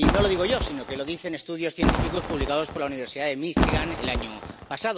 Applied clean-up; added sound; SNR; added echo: none; Fireworks; -1 dB; none.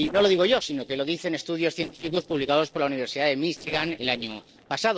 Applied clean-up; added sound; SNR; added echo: neural separator model SepFormer DNS4.